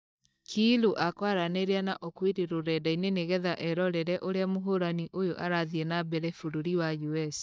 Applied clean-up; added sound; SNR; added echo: neural mask model DeepFilterNet 3.